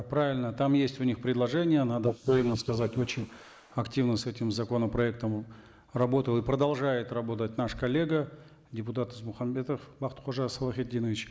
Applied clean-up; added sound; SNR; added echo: neural mask model Resemble Enhance denoiser.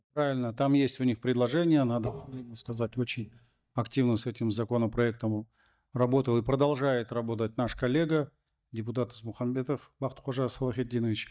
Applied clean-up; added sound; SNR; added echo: neural mask model DeepFilterNet 3.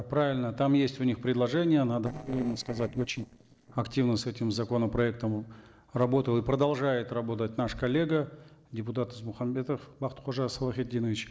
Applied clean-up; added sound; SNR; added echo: neural separator model SepFormer DNS4.